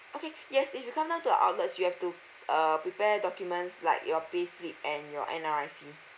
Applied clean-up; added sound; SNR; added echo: none; none; none; none.